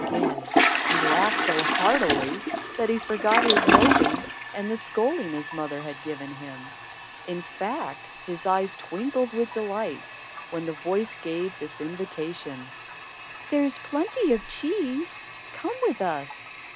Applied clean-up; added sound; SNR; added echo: none; Toilet flush; 0 dB; none.